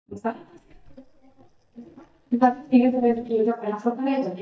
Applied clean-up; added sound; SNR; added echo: neural mask model DeepFilterNet 3.